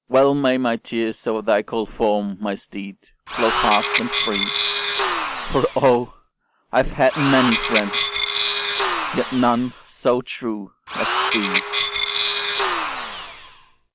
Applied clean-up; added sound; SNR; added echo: none; Tools; 1 dB; none.